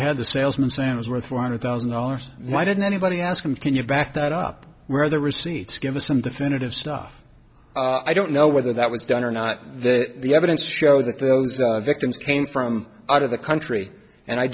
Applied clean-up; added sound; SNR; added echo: none; none; none; none.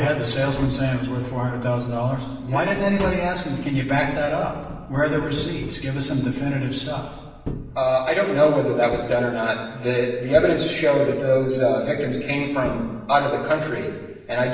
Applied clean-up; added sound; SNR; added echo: none; Tap; 16 dB; reverberation time 1.1 s.